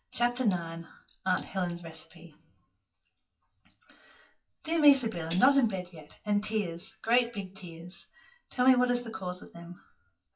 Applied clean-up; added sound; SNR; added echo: classical method WPE with log-MMSE.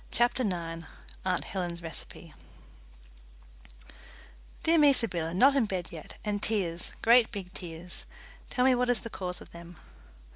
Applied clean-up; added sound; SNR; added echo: none; none; none; none.